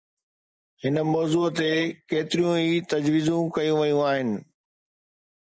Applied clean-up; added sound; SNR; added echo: none; none; none; none.